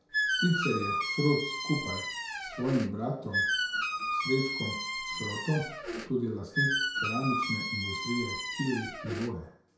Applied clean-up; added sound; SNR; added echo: none; Squeak; 0 dB; reverberation time 0.5 s.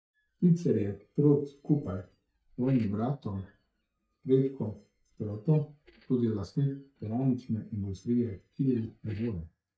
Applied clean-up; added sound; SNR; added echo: neural mask model DeepFilterNet 3.